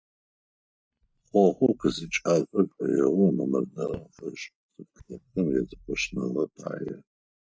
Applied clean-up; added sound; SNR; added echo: neural mask model DeepFilterNet 3.